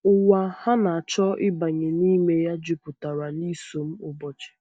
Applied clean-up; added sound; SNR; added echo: neural mask model DeepFilterNet 3.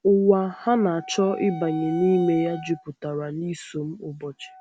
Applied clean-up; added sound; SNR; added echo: none; Wind instrument, woodwind instrument; 17 dB; none.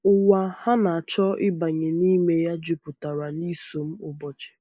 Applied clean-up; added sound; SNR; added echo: neural mask model Resemble Enhance denoiser.